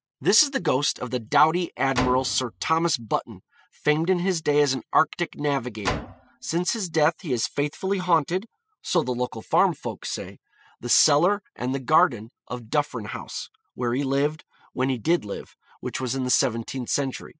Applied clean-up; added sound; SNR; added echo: classical method spectral subtraction.